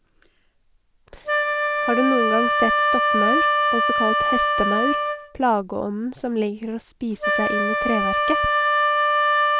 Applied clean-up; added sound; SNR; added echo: none; Wind instrument, woodwind instrument; -5 dB; none.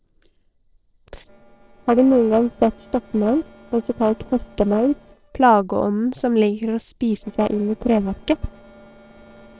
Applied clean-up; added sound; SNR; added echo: neural separator model SepFormer DNS4.